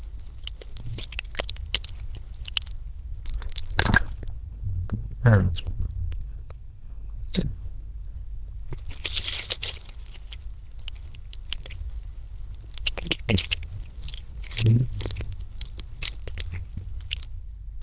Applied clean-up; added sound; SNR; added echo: neural diffusion model UNIVERSE++.